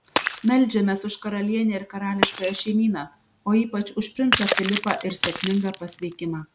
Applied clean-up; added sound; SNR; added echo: none; Shatter; 6 dB; none.